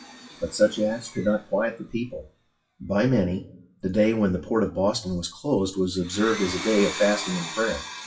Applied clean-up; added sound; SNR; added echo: classical method WPE with log-MMSE.